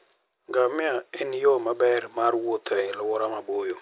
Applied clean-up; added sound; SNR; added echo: none; none; none; none.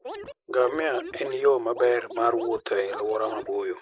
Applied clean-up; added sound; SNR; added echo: neural mask model Resemble Enhance denoiser.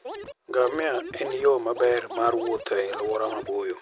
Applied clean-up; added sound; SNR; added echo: none; Scratching (performance technique); 12 dB; none.